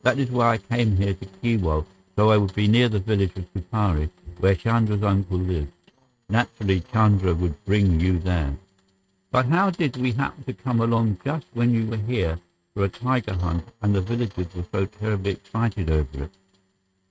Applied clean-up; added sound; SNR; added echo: neural mask model RNNoise.